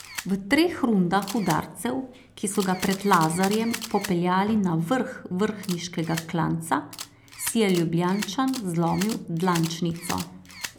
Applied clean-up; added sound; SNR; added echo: none; Camera; 15 dB; none.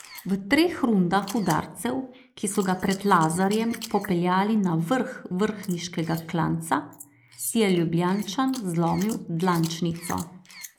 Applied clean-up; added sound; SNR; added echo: neural mask model Resemble Enhance denoiser.